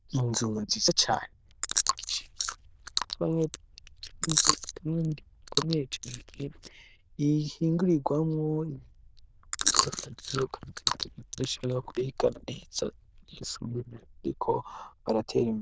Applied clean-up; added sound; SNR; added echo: neural diffusion model UNIVERSE++.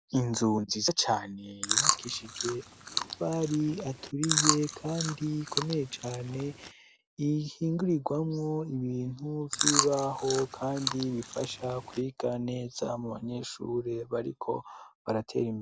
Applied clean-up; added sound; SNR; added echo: none; Chewing, mastication; 1 dB; none.